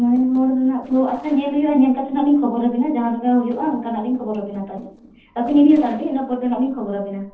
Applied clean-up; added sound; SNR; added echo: neural separator model SepFormer DNS4.